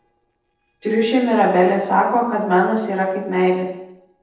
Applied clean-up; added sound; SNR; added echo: neural separator model SepFormer DNS4.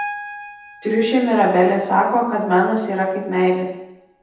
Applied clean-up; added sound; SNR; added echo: none; Piano; 18 dB; reverberation time 0.9 s.